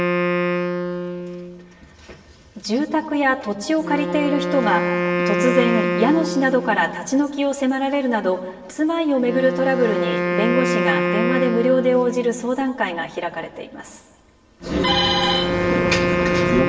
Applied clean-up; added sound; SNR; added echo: none; Wind instrument, woodwind instrument; 3 dB; reverberation time 1.3 s.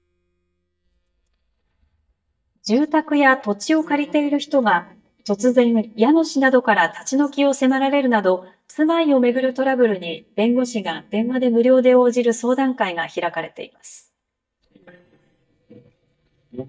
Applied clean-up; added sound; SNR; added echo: neural mask model DeepFilterNet 3.